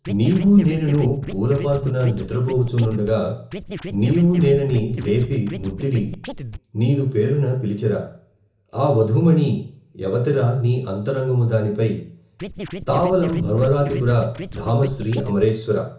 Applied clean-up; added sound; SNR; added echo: none; Scratching (performance technique); 12 dB; reverberation time 0.7 s.